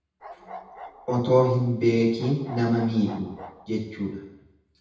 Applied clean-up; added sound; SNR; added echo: none; Bark; 17 dB; reverberation time 0.9 s.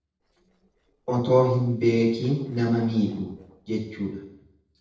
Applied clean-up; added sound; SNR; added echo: neural separator model SepFormer DNS4.